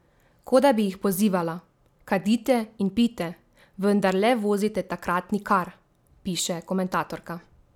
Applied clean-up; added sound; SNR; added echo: none; none; none; none.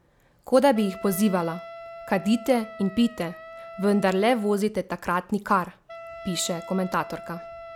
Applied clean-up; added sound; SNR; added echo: none; Wind instrument, woodwind instrument; 16 dB; none.